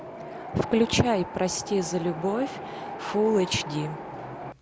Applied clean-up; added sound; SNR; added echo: none; Wind; 10 dB; none.